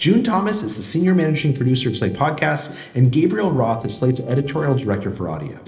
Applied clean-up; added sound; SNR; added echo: neural separator model SepFormer DNS4.